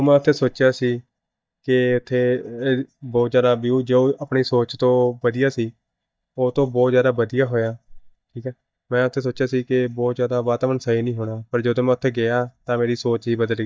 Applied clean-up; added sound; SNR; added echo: neural mask model DeepFilterNet 3.